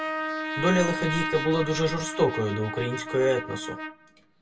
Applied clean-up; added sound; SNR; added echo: none; Trumpet; 5 dB; reverberation time 0.2 s.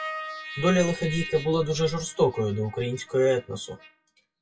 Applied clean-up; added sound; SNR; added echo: classical method WPE with log-MMSE.